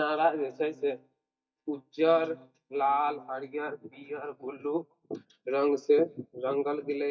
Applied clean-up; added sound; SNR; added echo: neural mask model DeepFilterNet 3.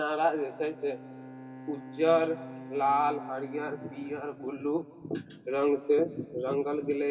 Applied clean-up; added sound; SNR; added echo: none; Bowed string instrument; 17 dB; reverberation time 2.6 s.